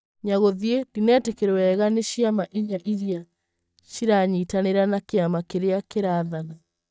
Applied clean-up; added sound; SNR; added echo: neural mask model DeepFilterNet 3.